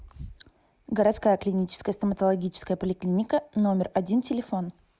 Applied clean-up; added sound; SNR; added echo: none; none; none; none.